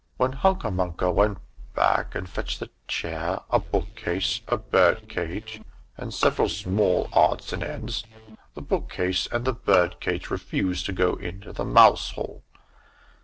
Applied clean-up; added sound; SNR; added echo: neural separator model SepFormer DNS4.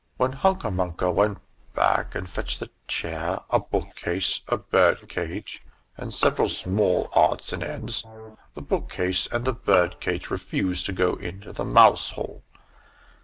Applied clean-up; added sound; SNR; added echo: neural mask model Resemble Enhance denoiser.